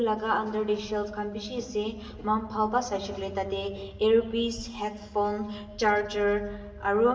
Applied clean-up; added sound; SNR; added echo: none; none; none; reverberation time 1.3 s.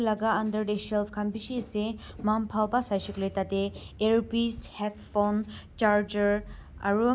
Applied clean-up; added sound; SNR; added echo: none; none; none; none.